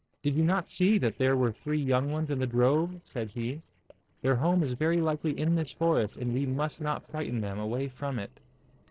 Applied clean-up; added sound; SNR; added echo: neural separator model SepFormer DNS4.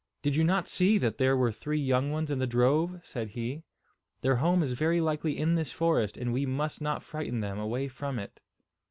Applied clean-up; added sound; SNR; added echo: none; none; none; none.